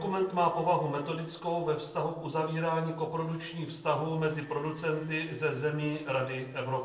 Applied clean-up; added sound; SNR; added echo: neural separator model SepFormer DNS4.